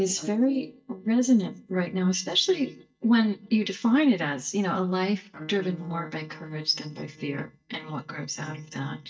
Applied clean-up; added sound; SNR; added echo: neural mask model DeepFilterNet 3.